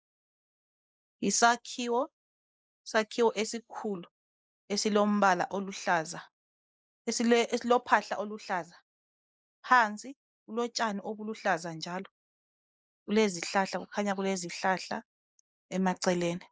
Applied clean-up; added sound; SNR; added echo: neural mask model Resemble Enhance denoiser.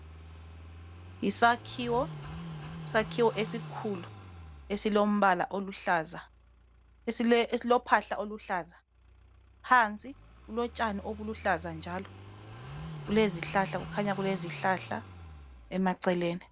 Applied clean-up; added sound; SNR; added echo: none; Car passing by / Idling; 14 dB; none.